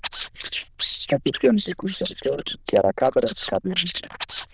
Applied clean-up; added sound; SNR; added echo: neural diffusion model UNIVERSE++.